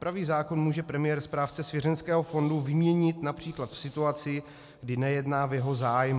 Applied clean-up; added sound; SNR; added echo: none; none; none; none.